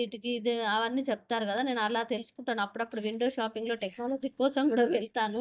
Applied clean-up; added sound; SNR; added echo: neural mask model DeepFilterNet 3.